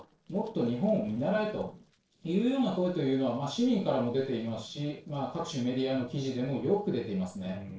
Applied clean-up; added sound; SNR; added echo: neural separator model SepFormer DNS4.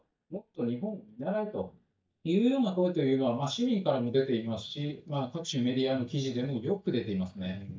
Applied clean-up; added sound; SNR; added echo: neural mask model DeepFilterNet 3.